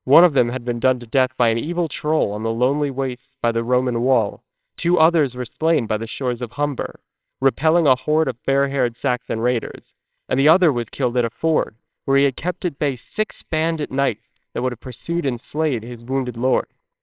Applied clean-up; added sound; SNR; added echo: neural separator model SepFormer WHAMR!.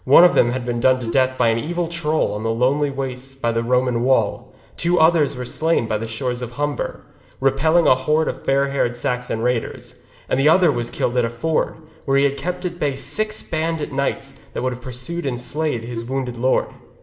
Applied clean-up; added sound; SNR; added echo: none; Wind instrument, woodwind instrument; 12 dB; reverberation time 0.9 s.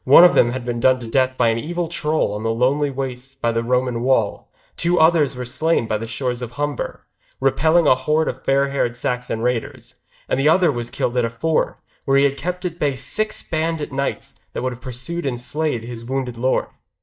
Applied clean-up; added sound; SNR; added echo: neural mask model DeepFilterNet 3.